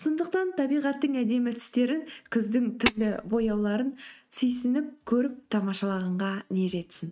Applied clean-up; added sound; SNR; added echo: neural mask model RNNoise.